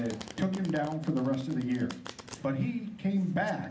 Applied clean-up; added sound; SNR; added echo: none; Domestic sounds, home sounds; 18 dB; none.